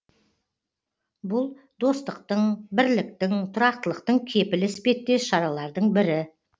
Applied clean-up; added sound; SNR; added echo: none; none; none; none.